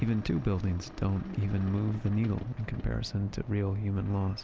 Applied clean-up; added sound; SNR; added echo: none; none; none; none.